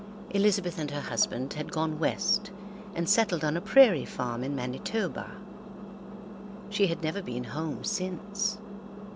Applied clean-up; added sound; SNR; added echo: none; Engine; 12 dB; none.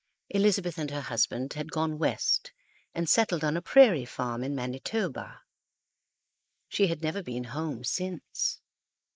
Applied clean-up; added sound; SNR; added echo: neural mask model Resemble Enhance denoiser.